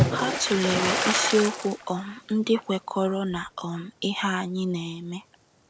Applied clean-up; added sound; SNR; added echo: none; Splash, splatter; 4 dB; none.